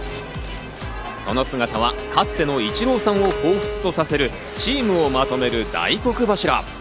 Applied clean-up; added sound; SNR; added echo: none; Bowed string instrument; 10 dB; none.